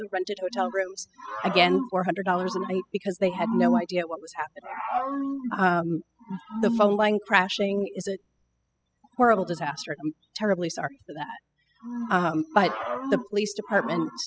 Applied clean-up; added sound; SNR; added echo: classical method spectral subtraction.